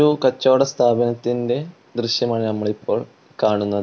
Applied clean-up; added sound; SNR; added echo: none; none; none; none.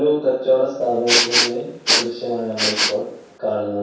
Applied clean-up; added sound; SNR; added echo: none; Respiratory sounds; 0 dB; reverberation time 0.7 s.